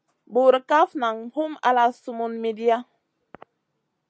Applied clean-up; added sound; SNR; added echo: none; none; none; none.